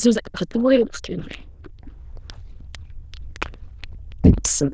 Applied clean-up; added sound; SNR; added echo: neural diffusion model UNIVERSE++.